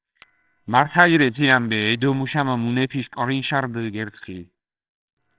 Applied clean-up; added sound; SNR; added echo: neural separator model SepFormer WHAMR!.